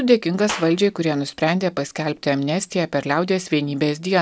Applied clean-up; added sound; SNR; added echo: none; Clapping; 18 dB; none.